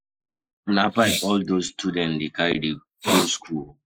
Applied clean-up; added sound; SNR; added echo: neural mask model Resemble Enhance denoiser.